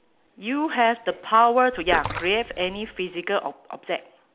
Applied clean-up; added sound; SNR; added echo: none; Splash, splatter; 11 dB; none.